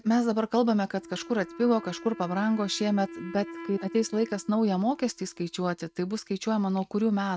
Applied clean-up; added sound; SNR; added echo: neural mask model RNNoise.